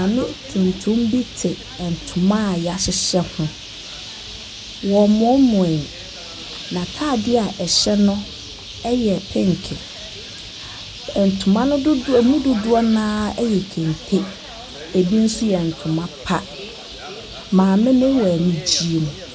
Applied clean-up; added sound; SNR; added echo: none; Bird; 15 dB; none.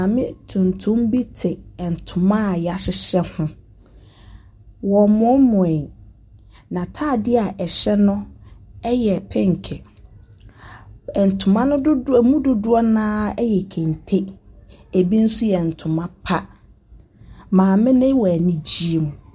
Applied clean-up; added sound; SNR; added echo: none; none; none; none.